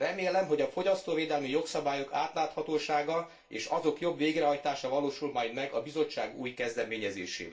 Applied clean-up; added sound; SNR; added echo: none; none; none; reverberation time 0.3 s.